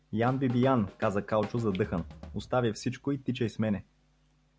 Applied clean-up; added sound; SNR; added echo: none; Drum kit; 16 dB; none.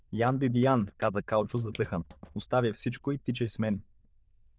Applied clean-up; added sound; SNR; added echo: neural diffusion model UNIVERSE++.